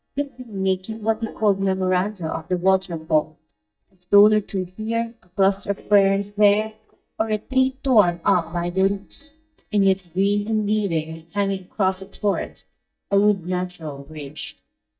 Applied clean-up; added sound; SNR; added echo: neural mask model DeepFilterNet 3.